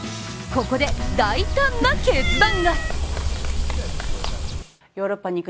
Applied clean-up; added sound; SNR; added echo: none; Cat; -1 dB; none.